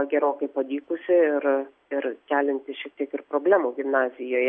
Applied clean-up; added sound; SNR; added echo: none; none; none; none.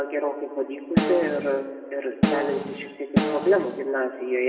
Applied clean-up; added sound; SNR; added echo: none; Snare drum; 0 dB; reverberation time 1.4 s.